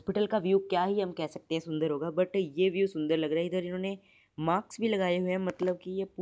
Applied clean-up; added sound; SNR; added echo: none; none; none; none.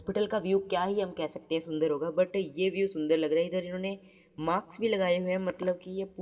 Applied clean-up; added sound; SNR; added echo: none; none; none; reverberation time 0.3 s.